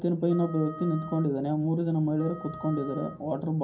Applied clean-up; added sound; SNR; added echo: none; Wind instrument, woodwind instrument; 16 dB; reverberation time 0.3 s.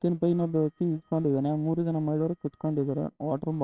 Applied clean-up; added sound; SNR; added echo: neural separator model SepFormer WHAMR!.